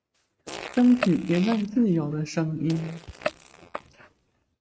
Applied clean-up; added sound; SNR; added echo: neural mask model RNNoise.